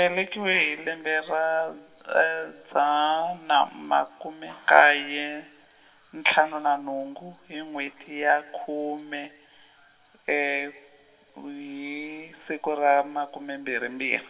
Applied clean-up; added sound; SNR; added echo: none; none; none; reverberation time 1.0 s.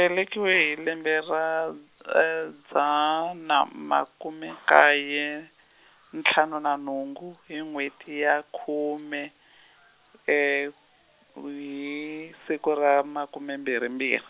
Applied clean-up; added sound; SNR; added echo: none; none; none; none.